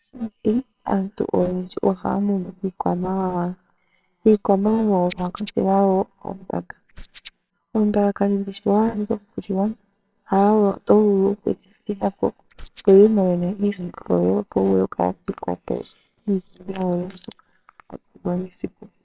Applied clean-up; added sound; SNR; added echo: neural separator model SepFormer WHAMR!.